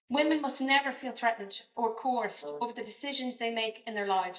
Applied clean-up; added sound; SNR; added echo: neural mask model DeepFilterNet 3.